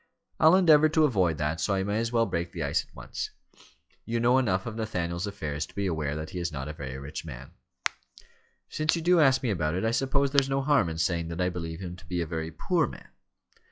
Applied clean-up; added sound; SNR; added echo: classical method log-MMSE.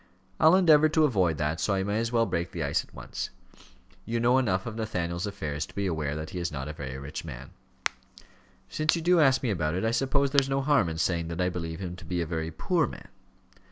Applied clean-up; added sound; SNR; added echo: none; Crack; 11 dB; none.